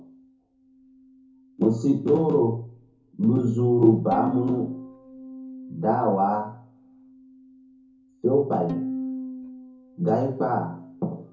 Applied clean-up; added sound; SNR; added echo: none; Bowed string instrument; 12 dB; reverberation time 0.6 s.